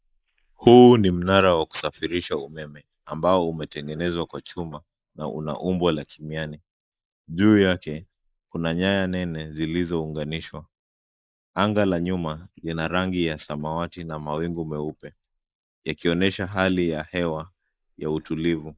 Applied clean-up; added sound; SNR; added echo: neural mask model Resemble Enhance denoiser.